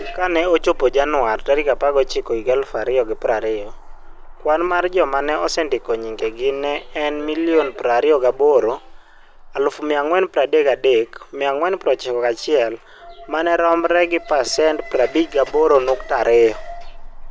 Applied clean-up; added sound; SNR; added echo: none; Alarm; 16 dB; none.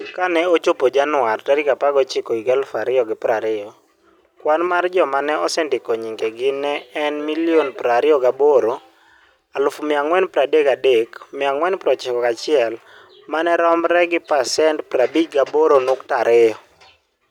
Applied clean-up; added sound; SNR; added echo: none; none; none; none.